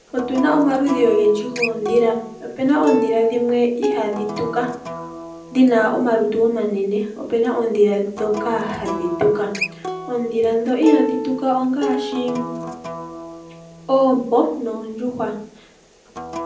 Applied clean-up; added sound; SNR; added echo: none; Acoustic guitar; 9 dB; reverberation time 0.6 s.